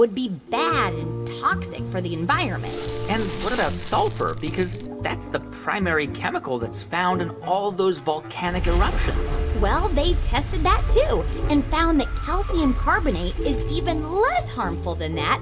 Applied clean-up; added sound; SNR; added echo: none; Fire; 11 dB; reverberation time 0.3 s.